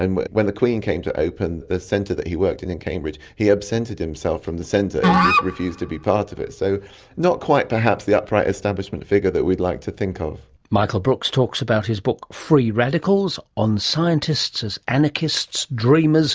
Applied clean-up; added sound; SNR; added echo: none; Musical instrument; 2 dB; none.